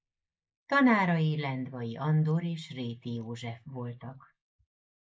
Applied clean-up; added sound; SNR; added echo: neural mask model Resemble Enhance denoiser.